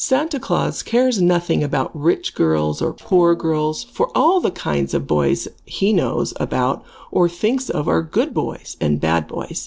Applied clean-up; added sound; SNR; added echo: neural separator model SepFormer DNS4.